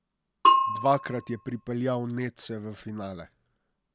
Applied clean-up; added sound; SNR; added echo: none; Bell / Percussion; -3 dB; none.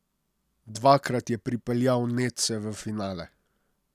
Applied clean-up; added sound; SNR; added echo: none; none; none; none.